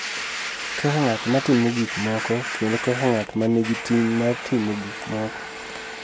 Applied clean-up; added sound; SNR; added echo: none; Domestic sounds, home sounds; 8 dB; none.